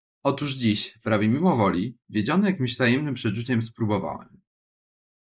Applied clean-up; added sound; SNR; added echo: neural mask model Resemble Enhance denoiser.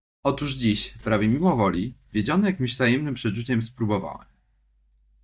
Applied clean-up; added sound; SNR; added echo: neural mask model DeepFilterNet 3.